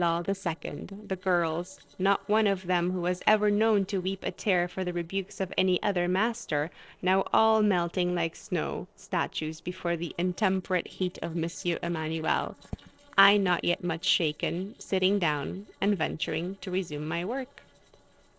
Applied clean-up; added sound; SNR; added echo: neural separator model SepFormer DNS4.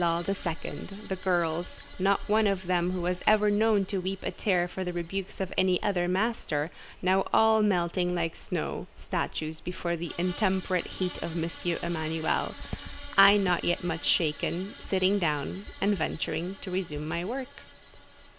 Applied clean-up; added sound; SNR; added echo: none; Screech; 19 dB; none.